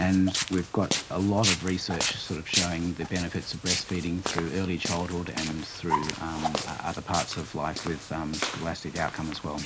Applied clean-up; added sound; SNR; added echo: none; Walk, footsteps; 4 dB; none.